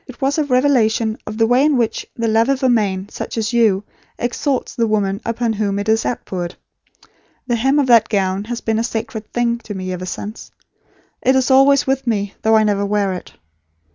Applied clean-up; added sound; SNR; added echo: none; none; none; none.